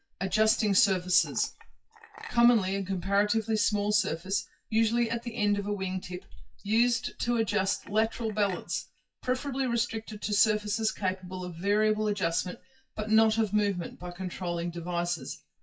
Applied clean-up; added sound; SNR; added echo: classical method WPE with log-MMSE.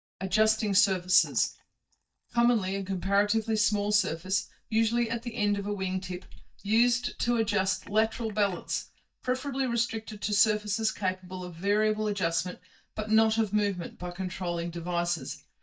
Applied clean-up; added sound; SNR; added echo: neural mask model DeepFilterNet 3.